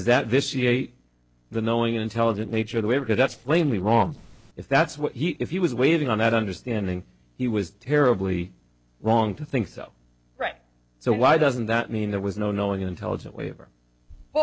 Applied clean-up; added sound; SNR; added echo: neural separator model SepFormer DNS4.